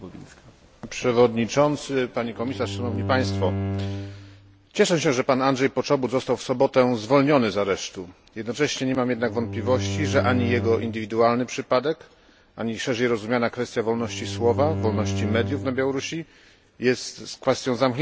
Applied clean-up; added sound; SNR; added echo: none; Bowed string instrument; 6 dB; none.